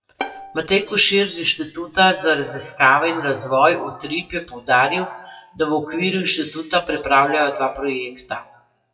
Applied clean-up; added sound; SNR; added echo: classical method WPE with log-MMSE.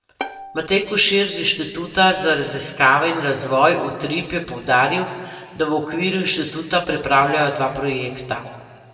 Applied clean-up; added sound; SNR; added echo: none; Bowed string instrument; 18 dB; reverberation time 1.7 s.